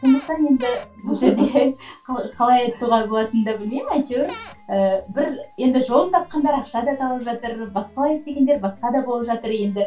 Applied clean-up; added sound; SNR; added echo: none; Cupboard open or close / Door; 16 dB; reverberation time 0.2 s.